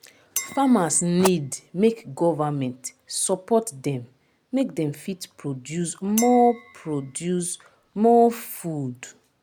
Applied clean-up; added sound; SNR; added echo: none; Chink, clink; 16 dB; none.